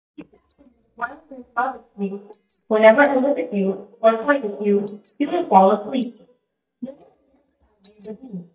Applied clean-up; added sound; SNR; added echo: neural mask model DeepFilterNet 3.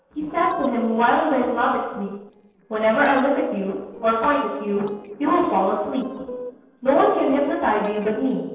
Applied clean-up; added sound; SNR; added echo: neural separator model SepFormer DNS4.